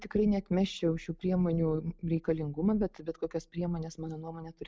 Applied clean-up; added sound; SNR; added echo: none; none; none; none.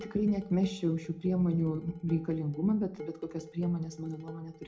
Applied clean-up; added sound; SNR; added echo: none; Dishes, pots, and pans; 18 dB; reverberation time 0.3 s.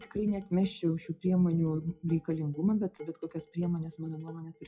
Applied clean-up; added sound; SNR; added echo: classical method WPE with log-MMSE.